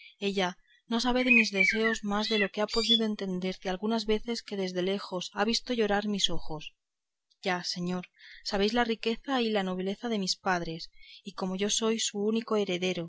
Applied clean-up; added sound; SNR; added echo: none; Bird; -2 dB; none.